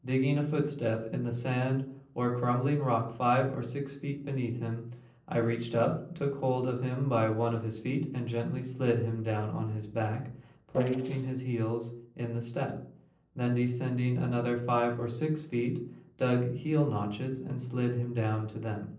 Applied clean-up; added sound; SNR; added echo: neural separator model SepFormer DNS4.